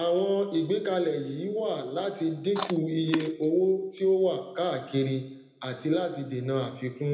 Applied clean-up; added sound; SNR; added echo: none; Chewing, mastication; 9 dB; reverberation time 0.7 s.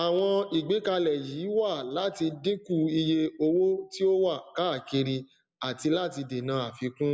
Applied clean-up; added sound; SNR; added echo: none; none; none; none.